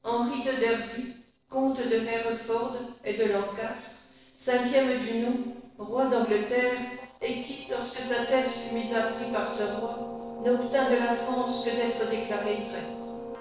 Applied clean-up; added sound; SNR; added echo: neural separator model SepFormer DNS4.